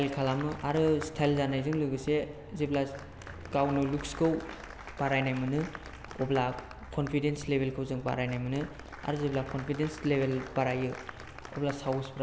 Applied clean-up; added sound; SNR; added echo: none; Applause; 16 dB; none.